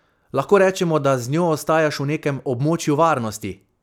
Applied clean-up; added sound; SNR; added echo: none; none; none; none.